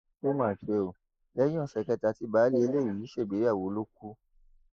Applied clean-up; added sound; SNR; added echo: neural mask model Resemble Enhance denoiser.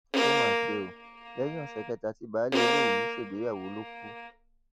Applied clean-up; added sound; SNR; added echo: none; Bowed string instrument; -5 dB; none.